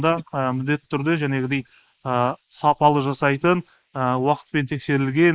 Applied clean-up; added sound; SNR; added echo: neural mask model Resemble Enhance denoiser.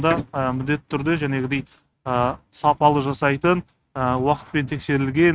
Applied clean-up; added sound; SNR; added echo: neural mask model RNNoise.